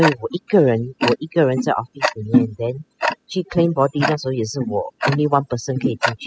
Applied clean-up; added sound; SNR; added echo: classical method spectral subtraction.